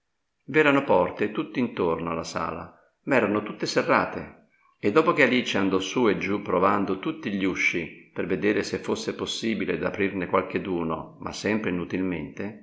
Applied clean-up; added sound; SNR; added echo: none; none; none; none.